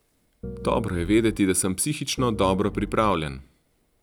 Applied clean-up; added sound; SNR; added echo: none; Piano; 9 dB; none.